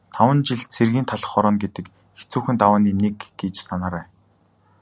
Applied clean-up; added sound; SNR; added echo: none; none; none; none.